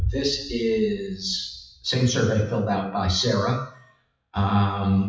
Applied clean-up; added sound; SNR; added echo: classical method WPE with log-MMSE.